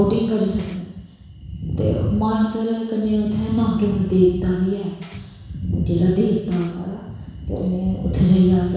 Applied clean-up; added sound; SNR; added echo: none; Tambourine; 16 dB; reverberation time 1.1 s.